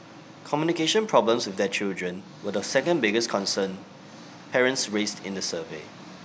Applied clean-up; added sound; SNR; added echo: none; Engine; 18 dB; none.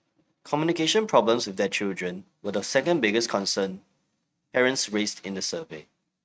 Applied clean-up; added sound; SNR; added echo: neural mask model RNNoise.